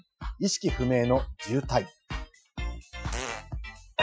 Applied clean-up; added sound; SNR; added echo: classical method Wiener filter.